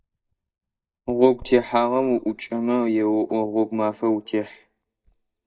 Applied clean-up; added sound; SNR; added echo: neural mask model DeepFilterNet 3.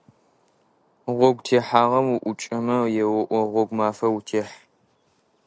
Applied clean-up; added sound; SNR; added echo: none; none; none; none.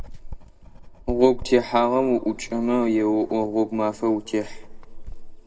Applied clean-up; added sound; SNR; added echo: none; Writing; 13 dB; reverberation time 1.4 s.